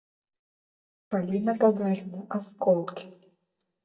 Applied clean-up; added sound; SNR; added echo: neural mask model DeepFilterNet 3.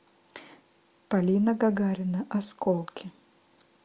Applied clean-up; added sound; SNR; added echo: none; none; none; none.